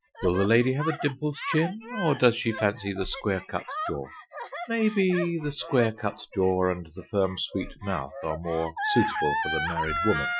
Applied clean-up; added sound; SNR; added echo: classical method Wiener filter.